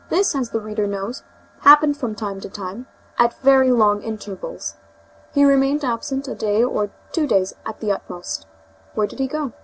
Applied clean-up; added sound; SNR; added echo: none; none; none; none.